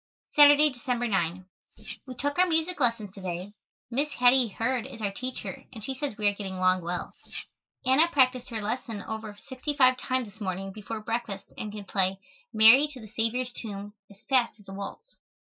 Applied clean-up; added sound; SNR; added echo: neural mask model Resemble Enhance denoiser.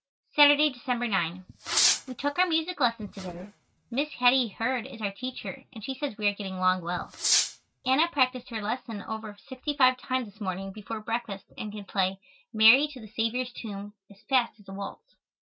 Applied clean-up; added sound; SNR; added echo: neural mask model RNNoise.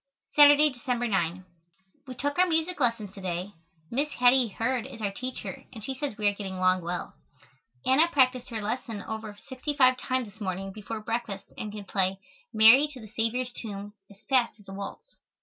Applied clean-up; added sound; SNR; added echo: none; none; none; none.